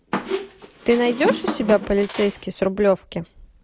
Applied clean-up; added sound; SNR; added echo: none; Squeak; 7 dB; none.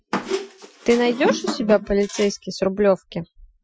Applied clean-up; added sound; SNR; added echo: classical method Wiener filter.